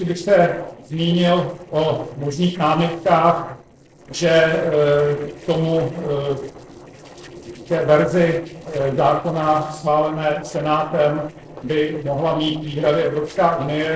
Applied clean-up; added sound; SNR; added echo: neural separator model SepFormer DNS4.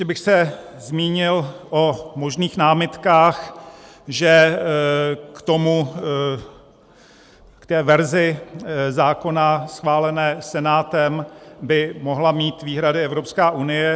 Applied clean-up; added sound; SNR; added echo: none; none; none; none.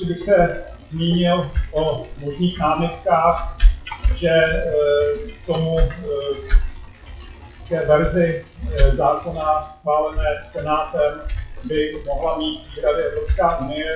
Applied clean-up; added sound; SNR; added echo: classical method WPE with log-MMSE.